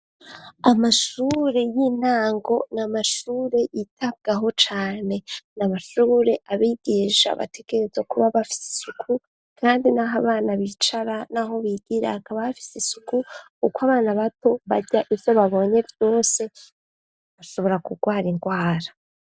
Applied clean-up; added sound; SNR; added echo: none; none; none; none.